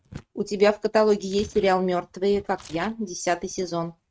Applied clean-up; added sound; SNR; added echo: neural mask model RNNoise.